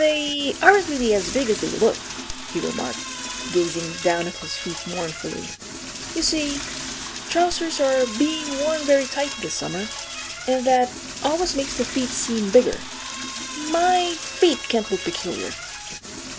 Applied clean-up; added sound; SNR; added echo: none; Toilet flush / Door; 9 dB; none.